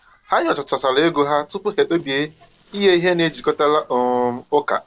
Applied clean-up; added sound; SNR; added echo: neural separator model SepFormer DNS4.